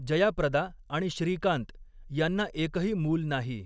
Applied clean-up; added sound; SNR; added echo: none; none; none; none.